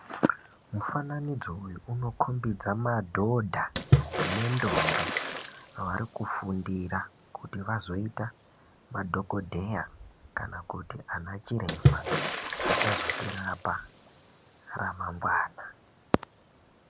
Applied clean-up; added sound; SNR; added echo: none; Water / Splash, splatter; 1 dB; none.